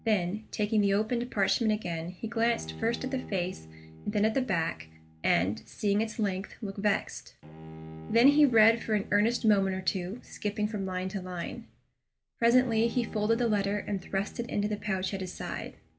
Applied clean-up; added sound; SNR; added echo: none; Bowed string instrument; 18 dB; none.